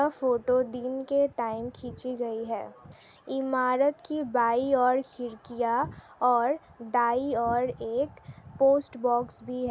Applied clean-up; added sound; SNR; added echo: none; none; none; none.